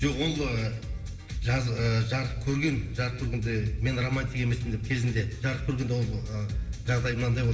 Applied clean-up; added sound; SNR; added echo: none; none; none; reverberation time 2.9 s.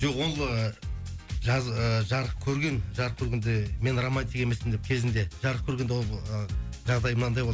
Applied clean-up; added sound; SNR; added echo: none; none; none; none.